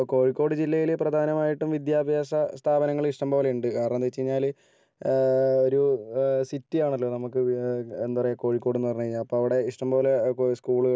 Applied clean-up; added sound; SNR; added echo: none; none; none; none.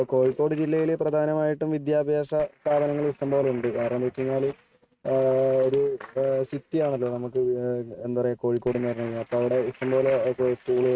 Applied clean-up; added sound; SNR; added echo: neural mask model RNNoise.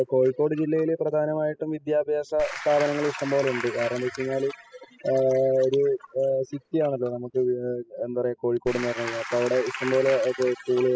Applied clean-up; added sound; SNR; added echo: classical method spectral subtraction.